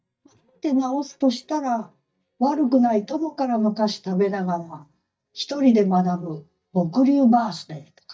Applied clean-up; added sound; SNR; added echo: neural mask model DeepFilterNet 3.